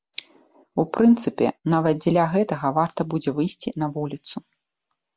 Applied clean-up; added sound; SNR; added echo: none; none; none; none.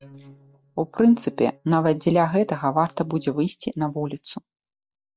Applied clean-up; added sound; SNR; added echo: neural mask model DeepFilterNet 3.